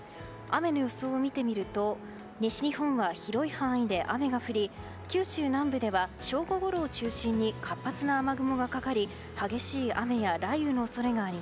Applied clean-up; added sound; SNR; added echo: none; none; none; none.